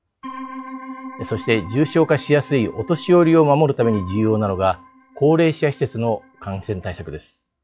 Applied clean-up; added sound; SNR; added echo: classical method log-MMSE.